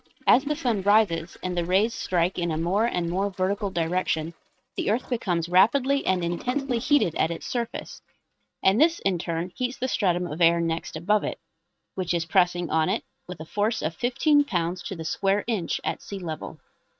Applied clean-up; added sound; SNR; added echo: neural mask model RNNoise.